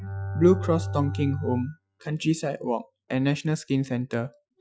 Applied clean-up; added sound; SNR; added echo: classical method Wiener filter.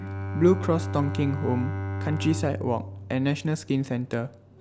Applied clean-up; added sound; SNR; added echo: none; Bowed string instrument; 6 dB; none.